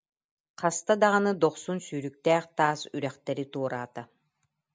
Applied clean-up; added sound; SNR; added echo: none; none; none; none.